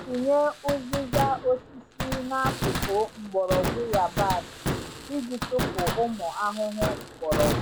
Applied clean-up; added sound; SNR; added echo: none; Fireworks; 3 dB; none.